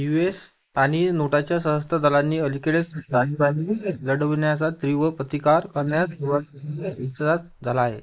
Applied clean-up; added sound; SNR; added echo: neural mask model Resemble Enhance denoiser.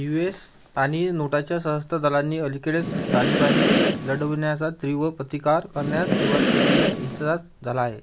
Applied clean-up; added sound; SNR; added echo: none; Breathing; -3 dB; none.